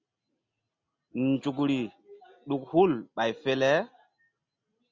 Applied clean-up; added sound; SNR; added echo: none; none; none; none.